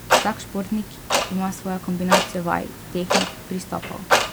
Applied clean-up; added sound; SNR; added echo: none; Clock; -3 dB; none.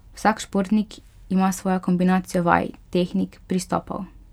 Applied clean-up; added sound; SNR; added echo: none; none; none; none.